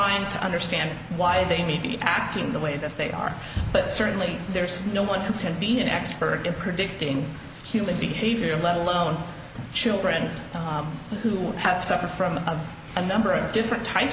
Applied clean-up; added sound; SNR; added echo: none; Clapping; 12 dB; none.